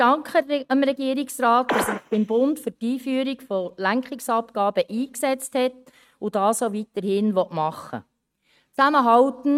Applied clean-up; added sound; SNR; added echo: neural mask model RNNoise.